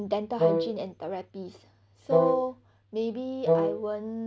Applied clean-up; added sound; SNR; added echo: none; Wind instrument, woodwind instrument; -5 dB; none.